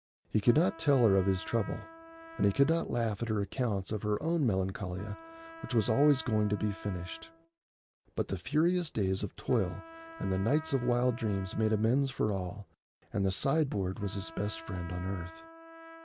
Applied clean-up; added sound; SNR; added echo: none; Trumpet; 19 dB; none.